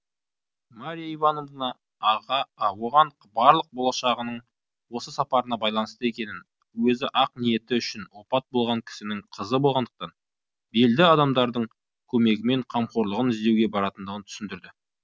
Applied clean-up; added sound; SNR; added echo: none; none; none; none.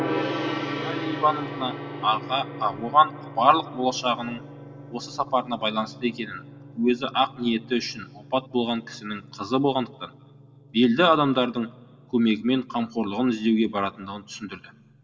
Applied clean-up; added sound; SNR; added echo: none; Gong; 11 dB; reverberation time 0.4 s.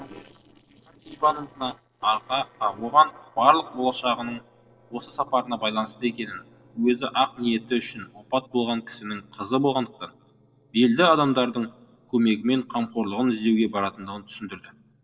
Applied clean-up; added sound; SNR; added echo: neural separator model SepFormer DNS4.